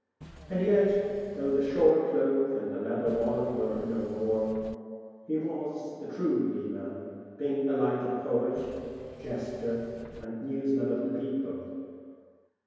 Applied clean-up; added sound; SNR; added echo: none; Engine / Mechanisms; 19 dB; reverberation time 2.2 s.